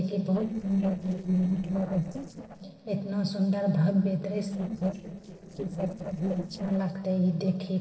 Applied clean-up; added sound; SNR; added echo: neural separator model SepFormer DNS4.